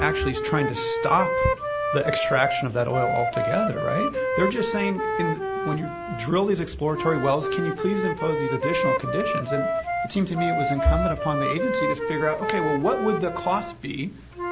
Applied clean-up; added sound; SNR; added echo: none; Wind instrument, woodwind instrument; 1 dB; none.